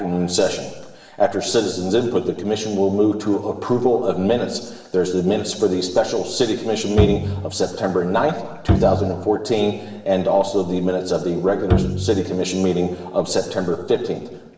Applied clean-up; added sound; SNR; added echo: none; Bowed string instrument; 3 dB; reverberation time 1.1 s.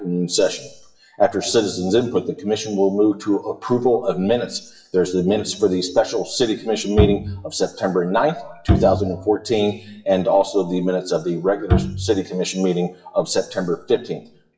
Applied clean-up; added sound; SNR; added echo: classical method WPE with log-MMSE.